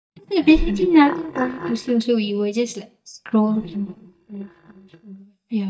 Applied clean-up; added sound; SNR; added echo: neural mask model DeepFilterNet 3.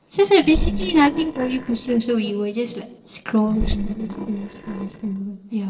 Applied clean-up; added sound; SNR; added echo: neural separator model SepFormer DNS4.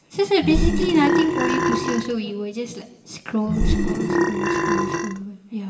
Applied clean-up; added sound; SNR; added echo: none; Burping, eructation; -3 dB; reverberation time 1.0 s.